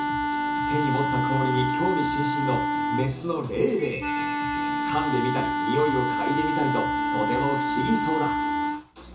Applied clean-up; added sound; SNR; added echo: none; Wind instrument, woodwind instrument; -2 dB; reverberation time 0.7 s.